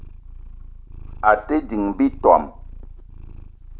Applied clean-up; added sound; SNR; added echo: none; Purr; 14 dB; none.